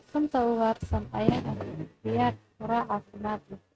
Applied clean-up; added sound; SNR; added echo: neural mask model RNNoise.